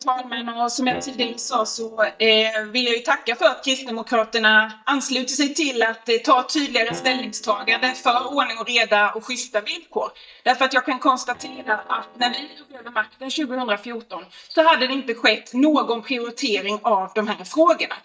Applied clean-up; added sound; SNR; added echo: neural mask model DeepFilterNet 3.